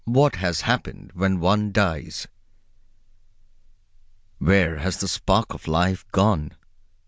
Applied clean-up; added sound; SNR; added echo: none; none; none; none.